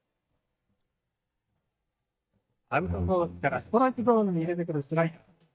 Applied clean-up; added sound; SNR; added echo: neural mask model DeepFilterNet 3.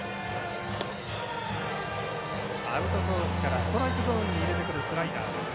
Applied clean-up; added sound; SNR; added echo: none; Bowed string instrument; 1 dB; none.